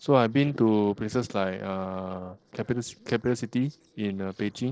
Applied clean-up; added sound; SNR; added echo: neural separator model SepFormer DNS4.